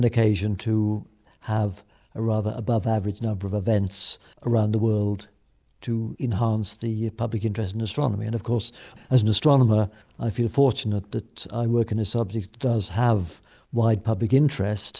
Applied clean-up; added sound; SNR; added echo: none; none; none; none.